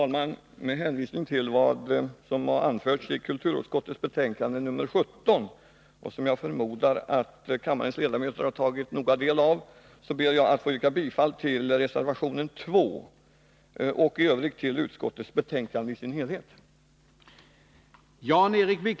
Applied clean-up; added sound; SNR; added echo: none; none; none; none.